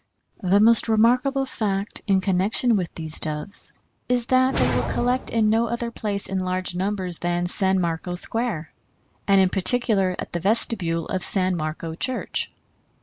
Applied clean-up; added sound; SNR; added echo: none; Whoosh, swoosh, swish; 6 dB; none.